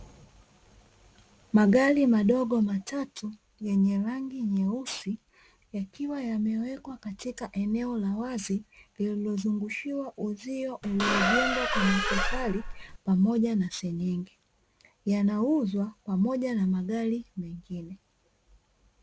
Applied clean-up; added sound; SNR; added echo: none; Squeak; -1 dB; none.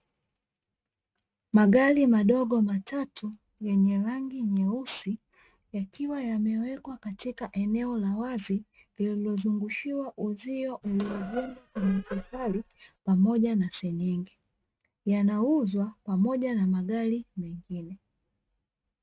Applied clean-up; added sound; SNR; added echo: neural mask model RNNoise.